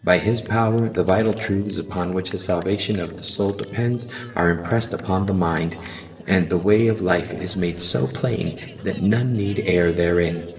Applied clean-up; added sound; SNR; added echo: neural separator model SepFormer DNS4.